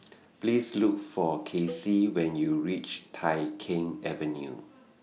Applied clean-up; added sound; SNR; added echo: none; Cowbell; 18 dB; none.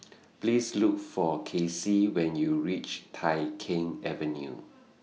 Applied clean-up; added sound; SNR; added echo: none; none; none; none.